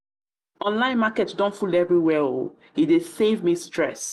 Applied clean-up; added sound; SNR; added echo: none; none; none; none.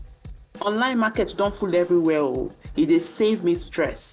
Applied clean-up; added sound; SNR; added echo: none; Drum / Drum kit; 19 dB; none.